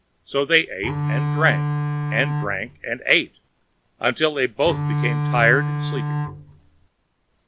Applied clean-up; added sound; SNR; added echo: none; Bowed string instrument; 0 dB; none.